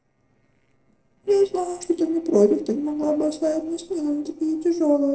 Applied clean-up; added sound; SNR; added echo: neural separator model SepFormer DNS4.